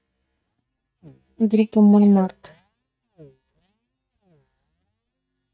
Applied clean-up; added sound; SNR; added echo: neural mask model DeepFilterNet 3.